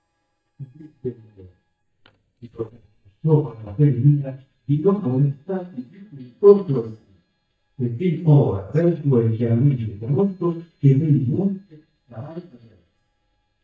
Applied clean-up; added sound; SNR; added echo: neural mask model DeepFilterNet 3.